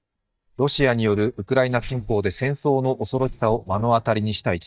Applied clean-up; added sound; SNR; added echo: neural mask model DeepFilterNet 3.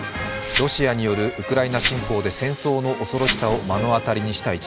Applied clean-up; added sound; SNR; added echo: none; Glass; 9 dB; none.